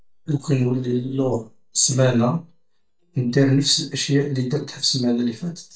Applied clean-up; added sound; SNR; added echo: neural mask model DeepFilterNet 3.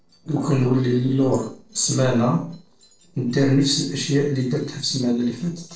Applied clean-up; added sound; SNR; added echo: neural separator model SepFormer DNS4.